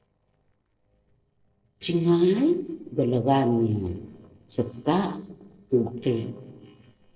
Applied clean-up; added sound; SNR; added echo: neural separator model SepFormer DNS4.